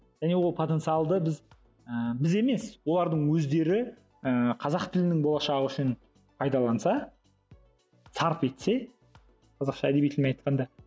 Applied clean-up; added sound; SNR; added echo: none; none; none; none.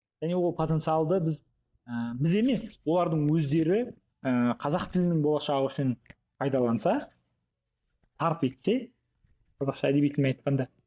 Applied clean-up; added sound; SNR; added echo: neural mask model DeepFilterNet 3.